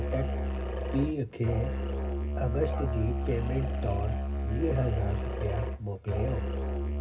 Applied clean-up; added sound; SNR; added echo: none; Musical instrument; -2 dB; reverberation time 0.4 s.